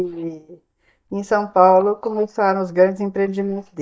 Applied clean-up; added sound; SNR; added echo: neural mask model DeepFilterNet 3.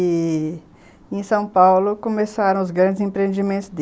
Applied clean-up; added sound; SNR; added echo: none; none; none; none.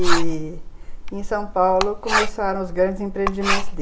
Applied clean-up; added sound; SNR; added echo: none; Writing; -3 dB; reverberation time 0.5 s.